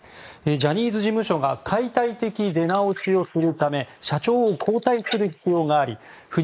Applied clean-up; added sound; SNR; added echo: neural mask model Resemble Enhance denoiser.